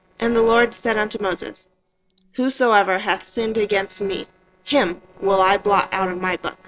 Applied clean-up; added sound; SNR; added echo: neural separator model SepFormer DNS4.